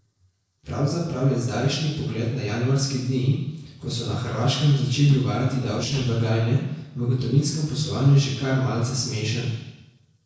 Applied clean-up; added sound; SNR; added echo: neural separator model SepFormer DNS4.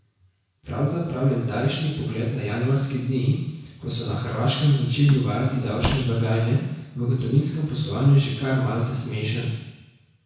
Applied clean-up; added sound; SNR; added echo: none; Slam; 11 dB; reverberation time 1.1 s.